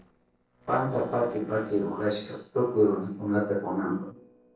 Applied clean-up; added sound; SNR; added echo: neural separator model SepFormer DNS4.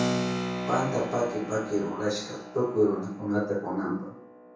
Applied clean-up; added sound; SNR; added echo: none; Keyboard (musical); 5 dB; reverberation time 0.6 s.